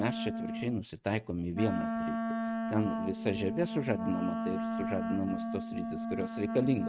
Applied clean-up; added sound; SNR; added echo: neural mask model RNNoise.